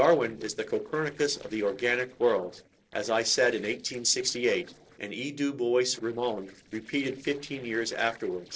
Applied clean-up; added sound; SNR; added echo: neural separator model SepFormer DNS4.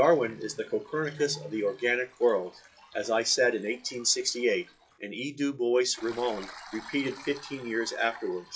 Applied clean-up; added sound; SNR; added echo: classical method WPE with log-MMSE.